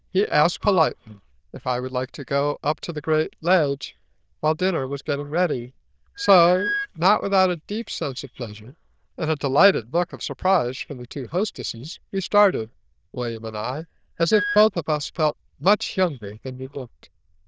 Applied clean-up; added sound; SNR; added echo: neural diffusion model UNIVERSE++.